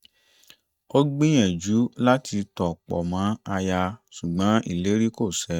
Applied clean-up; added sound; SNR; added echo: neural mask model DeepFilterNet 3.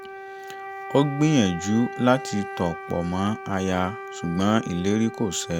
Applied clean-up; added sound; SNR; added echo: none; Wind instrument, woodwind instrument; 12 dB; none.